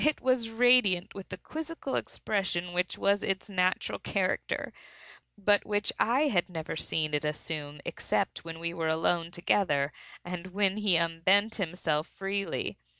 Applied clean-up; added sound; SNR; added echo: none; none; none; none.